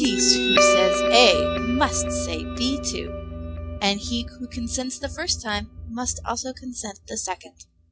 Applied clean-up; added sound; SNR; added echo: none; Guitar; 0 dB; none.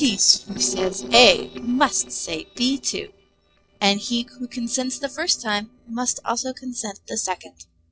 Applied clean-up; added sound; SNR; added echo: neural separator model SepFormer DNS4.